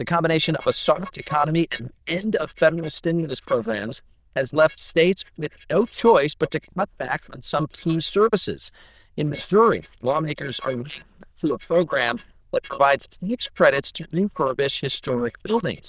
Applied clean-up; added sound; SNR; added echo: neural diffusion model UNIVERSE++.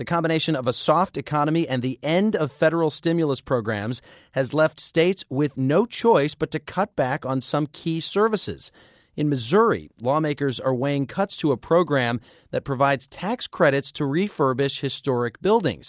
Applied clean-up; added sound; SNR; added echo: none; none; none; none.